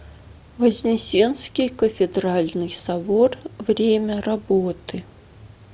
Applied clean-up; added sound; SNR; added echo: none; none; none; none.